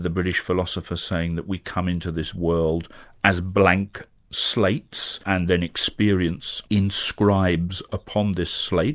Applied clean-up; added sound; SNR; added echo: none; none; none; none.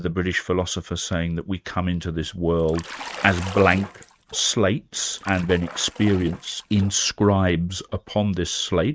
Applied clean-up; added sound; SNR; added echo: neural mask model RNNoise.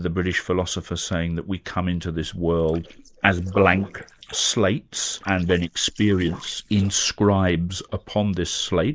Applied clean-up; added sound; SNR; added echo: neural mask model Resemble Enhance denoiser.